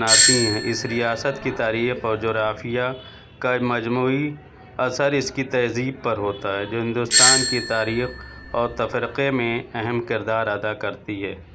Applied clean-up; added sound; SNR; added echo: none; Doorbell; -2 dB; none.